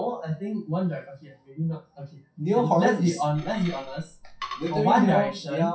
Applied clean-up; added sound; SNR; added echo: classical method WPE with log-MMSE.